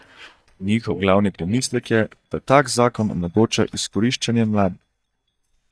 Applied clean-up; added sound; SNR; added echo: neural mask model DeepFilterNet 3.